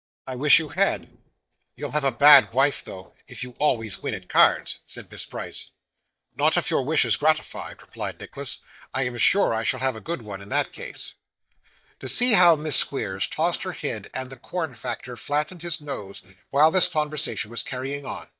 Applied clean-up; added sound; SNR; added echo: neural mask model DeepFilterNet 3.